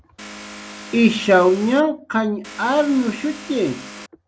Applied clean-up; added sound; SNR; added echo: none; Vehicle; 16 dB; none.